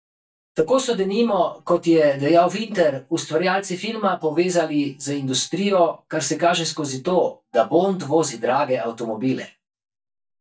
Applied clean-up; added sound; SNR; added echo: neural mask model DeepFilterNet 3.